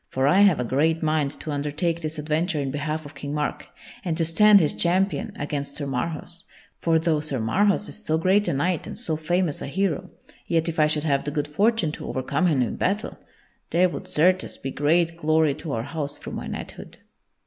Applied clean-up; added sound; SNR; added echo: none; none; none; none.